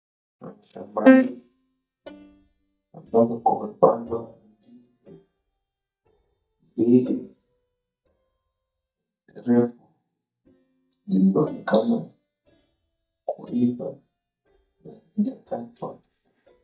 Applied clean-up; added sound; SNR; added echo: neural mask model DeepFilterNet 3.